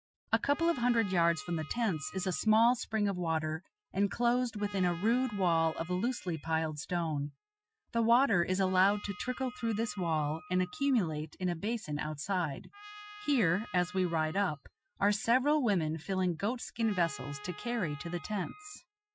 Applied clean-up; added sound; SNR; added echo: classical method Wiener filter.